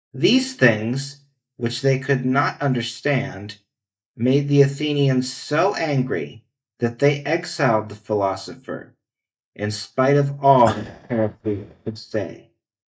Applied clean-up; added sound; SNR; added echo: neural mask model DeepFilterNet 3.